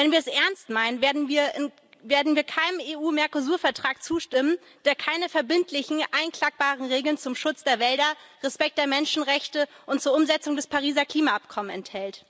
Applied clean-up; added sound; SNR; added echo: none; none; none; none.